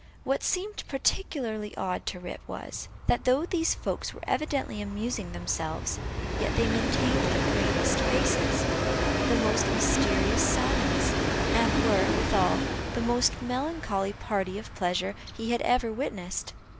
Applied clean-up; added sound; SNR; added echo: none; Train; -1 dB; none.